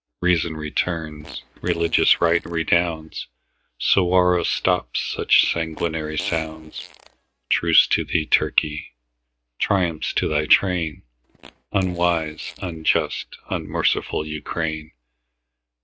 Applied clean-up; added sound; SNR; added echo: neural mask model RNNoise.